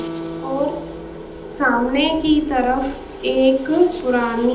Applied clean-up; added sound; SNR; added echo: none; Guitar; 16 dB; reverberation time 1.2 s.